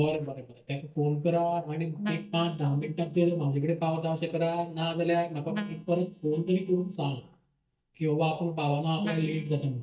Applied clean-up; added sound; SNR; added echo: neural mask model DeepFilterNet 3.